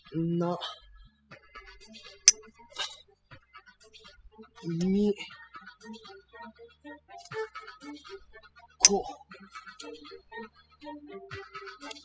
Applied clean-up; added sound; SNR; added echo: classical method spectral subtraction.